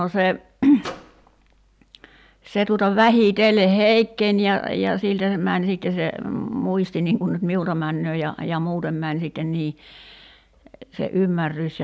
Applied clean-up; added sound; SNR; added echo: none; Microwave oven; 17 dB; none.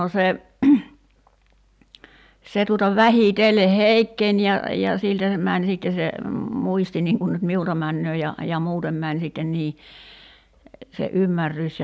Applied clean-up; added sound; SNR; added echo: none; none; none; none.